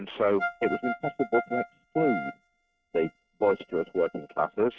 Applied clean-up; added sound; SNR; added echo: neural mask model RNNoise.